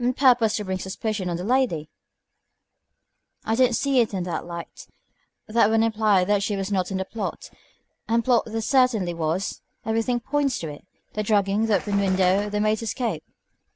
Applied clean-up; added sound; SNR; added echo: none; Bird; 13 dB; none.